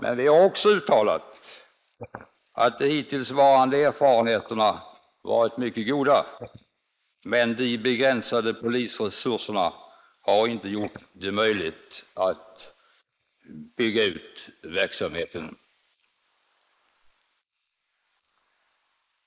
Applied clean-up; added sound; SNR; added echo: neural mask model Resemble Enhance denoiser.